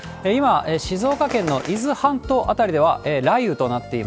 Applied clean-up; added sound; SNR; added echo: none; Bird; 18 dB; none.